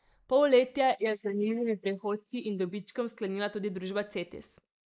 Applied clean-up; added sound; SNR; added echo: neural mask model Resemble Enhance denoiser.